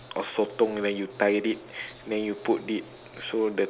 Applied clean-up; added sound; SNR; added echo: none; none; none; none.